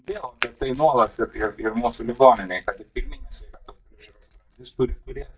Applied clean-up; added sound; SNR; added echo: neural mask model DeepFilterNet 3.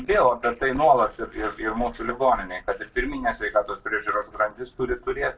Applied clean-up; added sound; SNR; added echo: neural separator model SepFormer DNS4.